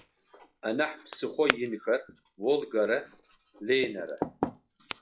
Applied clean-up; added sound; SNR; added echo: classical method log-MMSE.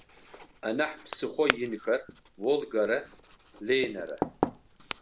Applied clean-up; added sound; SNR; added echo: none; Writing + Crackle; 6 dB; none.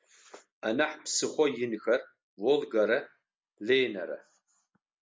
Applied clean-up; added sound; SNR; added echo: none; none; none; none.